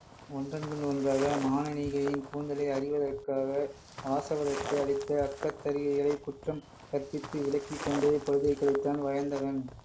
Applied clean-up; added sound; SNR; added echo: none; Walk, footsteps; 12 dB; none.